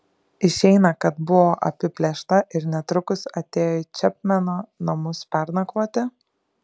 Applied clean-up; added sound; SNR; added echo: none; none; none; none.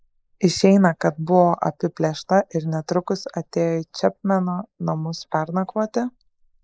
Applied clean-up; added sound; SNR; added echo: neural mask model Resemble Enhance denoiser.